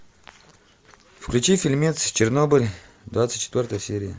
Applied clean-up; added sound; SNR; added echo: none; none; none; none.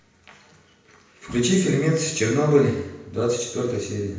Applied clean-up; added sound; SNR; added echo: none; none; none; reverberation time 0.8 s.